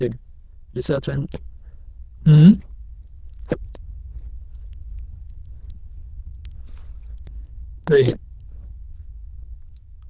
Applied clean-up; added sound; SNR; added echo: neural diffusion model UNIVERSE++.